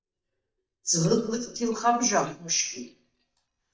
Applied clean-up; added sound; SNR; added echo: neural mask model DeepFilterNet 3.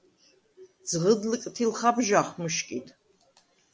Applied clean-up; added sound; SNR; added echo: none; none; none; none.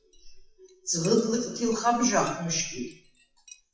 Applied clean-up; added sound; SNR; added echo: classical method WPE with log-MMSE.